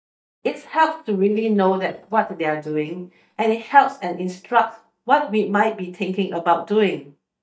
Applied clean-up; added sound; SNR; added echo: neural mask model DeepFilterNet 3.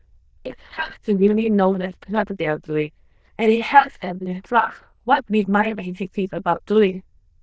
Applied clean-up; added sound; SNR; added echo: neural diffusion model UNIVERSE++.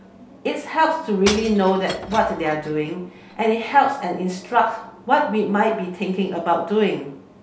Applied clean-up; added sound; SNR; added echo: none; Shatter / Crushing; 14 dB; none.